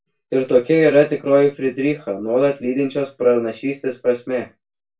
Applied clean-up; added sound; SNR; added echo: none; none; none; reverberation time 0.2 s.